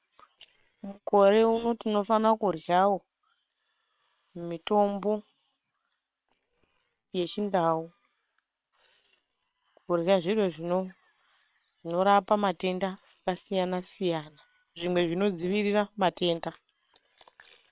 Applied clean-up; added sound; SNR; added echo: neural separator model SepFormer WHAM!.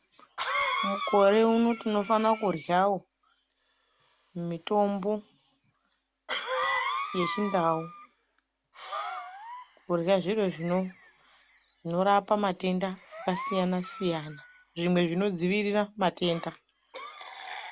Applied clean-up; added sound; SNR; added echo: none; Cough; 9 dB; none.